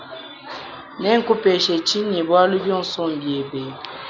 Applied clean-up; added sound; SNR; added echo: none; none; none; none.